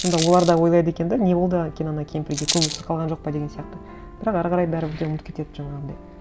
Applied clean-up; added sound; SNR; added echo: none; Rattle; 12 dB; none.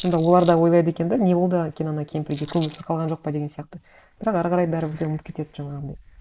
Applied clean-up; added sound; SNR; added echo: neural mask model Resemble Enhance denoiser.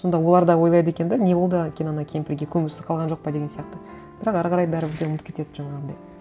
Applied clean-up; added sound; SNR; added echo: none; none; none; none.